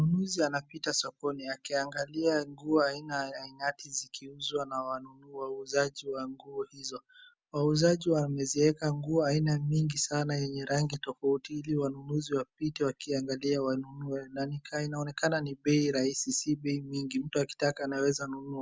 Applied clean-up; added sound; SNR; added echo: none; none; none; none.